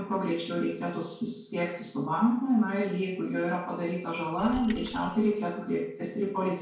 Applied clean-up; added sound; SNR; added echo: none; Coin (dropping); 9 dB; reverberation time 0.5 s.